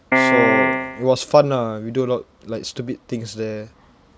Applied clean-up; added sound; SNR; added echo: none; Piano; -4 dB; none.